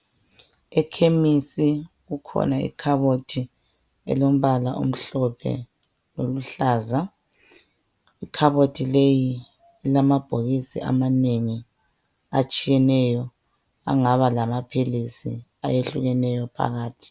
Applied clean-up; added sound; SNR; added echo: none; none; none; none.